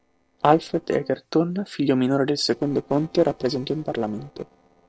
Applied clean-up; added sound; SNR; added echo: neural separator model SepFormer DNS4.